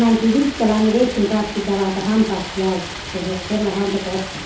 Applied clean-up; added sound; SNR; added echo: none; Stream; 11 dB; reverberation time 0.5 s.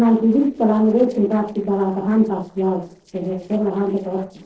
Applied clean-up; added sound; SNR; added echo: neural separator model SepFormer DNS4.